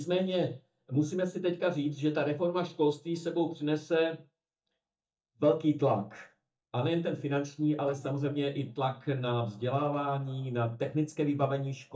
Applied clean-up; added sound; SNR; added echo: neural mask model DeepFilterNet 3.